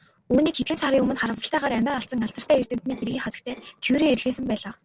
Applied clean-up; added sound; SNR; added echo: neural separator model SepFormer DNS4.